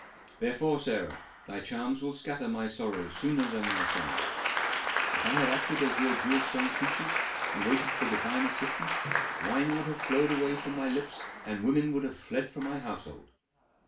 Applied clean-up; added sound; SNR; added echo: none; Applause; 2 dB; reverberation time 0.3 s.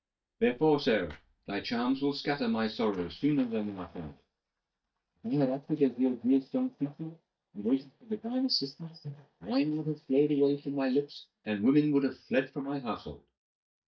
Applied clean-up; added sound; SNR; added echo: neural mask model DeepFilterNet 3.